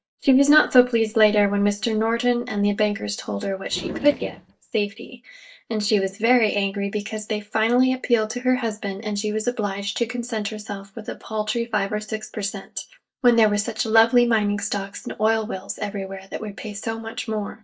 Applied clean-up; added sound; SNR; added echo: neural mask model DeepFilterNet 3.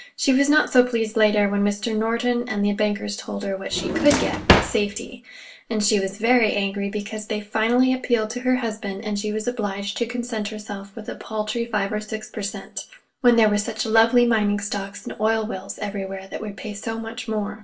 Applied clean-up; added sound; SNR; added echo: none; Drawer open or close; -1 dB; reverberation time 0.2 s.